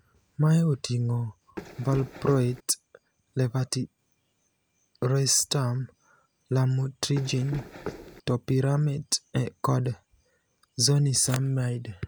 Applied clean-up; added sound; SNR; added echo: none; Run; 12 dB; none.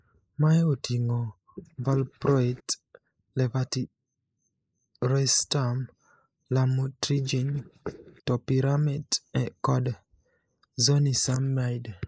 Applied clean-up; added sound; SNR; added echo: neural mask model Resemble Enhance denoiser.